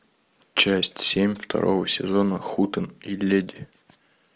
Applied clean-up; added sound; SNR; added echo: none; none; none; none.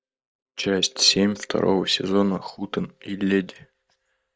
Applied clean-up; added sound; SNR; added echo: neural mask model DeepFilterNet 3.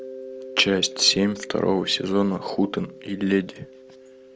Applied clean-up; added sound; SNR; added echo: none; Mallet percussion; 16 dB; none.